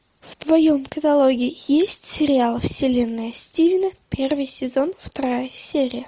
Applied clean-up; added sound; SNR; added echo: none; none; none; none.